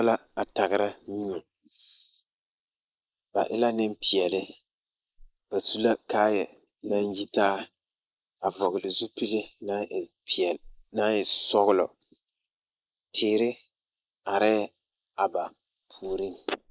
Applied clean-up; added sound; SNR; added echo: neural mask model Resemble Enhance denoiser.